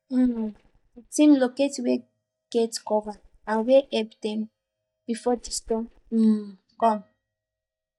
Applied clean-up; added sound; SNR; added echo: neural mask model DeepFilterNet 3.